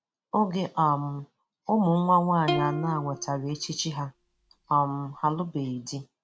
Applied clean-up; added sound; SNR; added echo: none; Plucked string instrument; 9 dB; none.